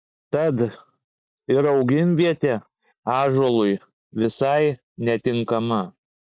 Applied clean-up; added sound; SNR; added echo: neural mask model DeepFilterNet 3.